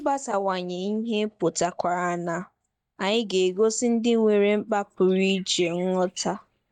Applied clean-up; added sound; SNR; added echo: neural mask model DeepFilterNet 3.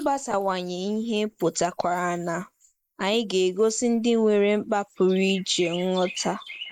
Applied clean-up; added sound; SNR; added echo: neural mask model Resemble Enhance denoiser.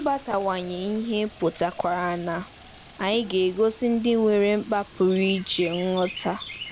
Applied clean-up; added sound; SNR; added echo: none; Chirp, tweet + Fill (with liquid); 17 dB; none.